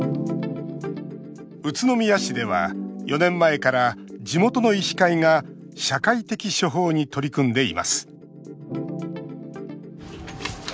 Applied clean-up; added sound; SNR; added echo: none; none; none; none.